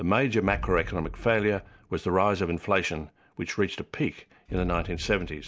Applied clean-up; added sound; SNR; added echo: none; Explosion; 13 dB; none.